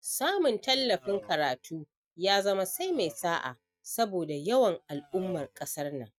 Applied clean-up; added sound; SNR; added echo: neural mask model RNNoise.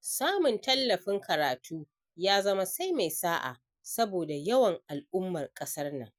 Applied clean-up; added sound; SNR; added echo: none; none; none; none.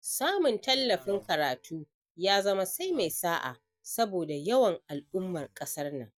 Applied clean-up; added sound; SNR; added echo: neural mask model DeepFilterNet 3.